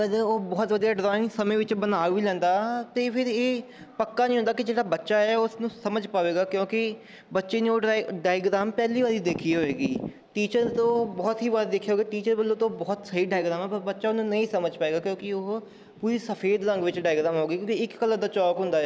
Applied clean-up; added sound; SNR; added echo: none; none; none; none.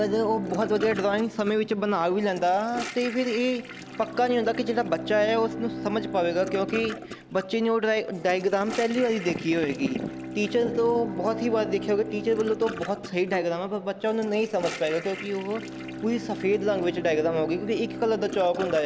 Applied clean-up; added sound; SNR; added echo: none; Bowed string instrument + Toilet flush / Gurgling; 10 dB; none.